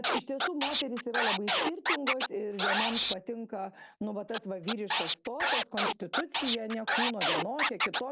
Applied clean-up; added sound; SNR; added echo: none; Scratching (performance technique); -5 dB; none.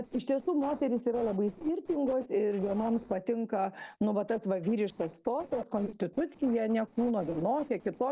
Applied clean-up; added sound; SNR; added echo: neural separator model SepFormer DNS4.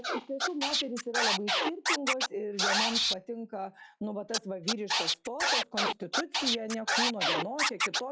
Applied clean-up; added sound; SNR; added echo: classical method log-MMSE.